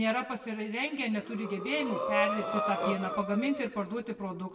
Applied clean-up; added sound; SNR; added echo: none; Breathing; 2 dB; reverberation time 0.9 s.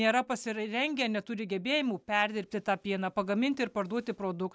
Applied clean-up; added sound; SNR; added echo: none; none; none; none.